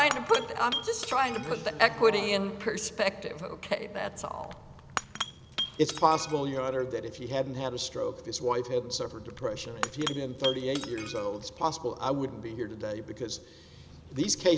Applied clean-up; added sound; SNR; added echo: none; Shatter / Crushing; 11 dB; none.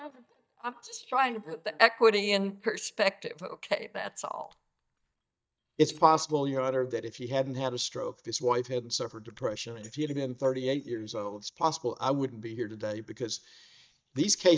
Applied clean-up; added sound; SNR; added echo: neural mask model DeepFilterNet 3.